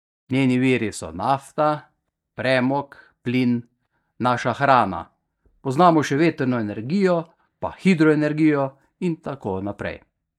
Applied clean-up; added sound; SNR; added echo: neural mask model DeepFilterNet 3.